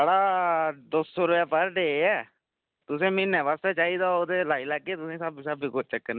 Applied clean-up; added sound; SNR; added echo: none; none; none; none.